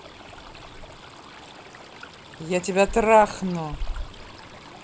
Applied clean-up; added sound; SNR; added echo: none; Stream; 11 dB; none.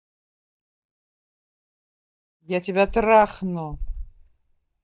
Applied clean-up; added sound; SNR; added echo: neural mask model DeepFilterNet 3.